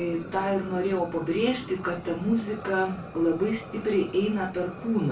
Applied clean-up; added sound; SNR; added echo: none; Fire; 13 dB; reverberation time 0.2 s.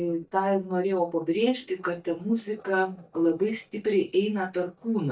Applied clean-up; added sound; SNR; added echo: neural mask model DeepFilterNet 3.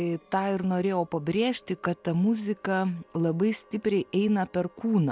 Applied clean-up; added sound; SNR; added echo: none; none; none; none.